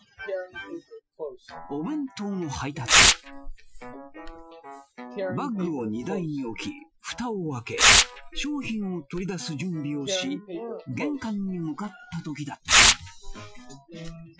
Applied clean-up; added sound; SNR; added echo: classical method Wiener filter.